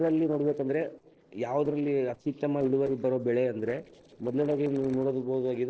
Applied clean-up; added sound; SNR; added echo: neural separator model SepFormer DNS4.